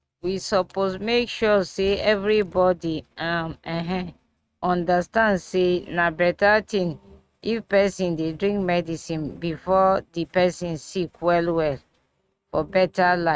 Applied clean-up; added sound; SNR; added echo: neural mask model RNNoise.